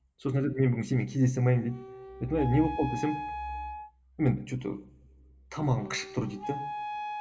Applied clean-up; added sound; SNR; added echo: none; Wind instrument, woodwind instrument; 11 dB; reverberation time 0.8 s.